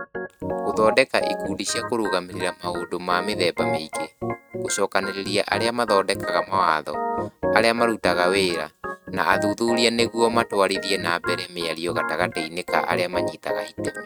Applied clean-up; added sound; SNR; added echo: neural mask model RNNoise.